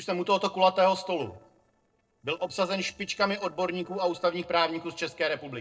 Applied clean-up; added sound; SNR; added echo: neural separator model SepFormer DNS4.